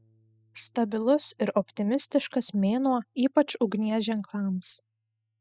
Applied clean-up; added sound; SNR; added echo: classical method spectral subtraction.